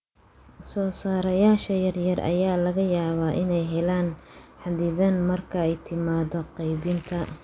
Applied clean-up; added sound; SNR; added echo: none; none; none; none.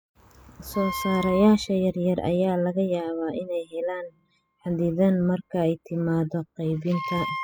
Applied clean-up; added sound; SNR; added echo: classical method spectral subtraction.